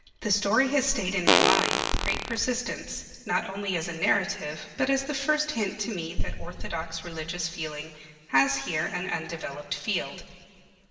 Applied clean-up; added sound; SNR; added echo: none; Fart; -4 dB; reverberation time 2.1 s.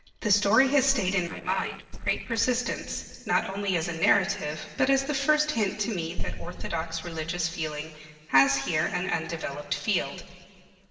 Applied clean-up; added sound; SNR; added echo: neural separator model SepFormer DNS4.